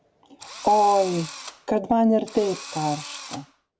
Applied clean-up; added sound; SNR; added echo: none; Engine / Drill; 15 dB; none.